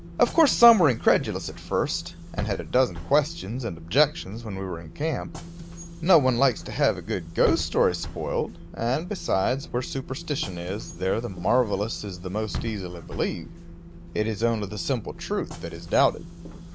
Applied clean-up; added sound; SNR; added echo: none; Bus / Engine; 12 dB; none.